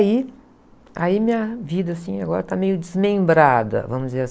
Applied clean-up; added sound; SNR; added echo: none; none; none; none.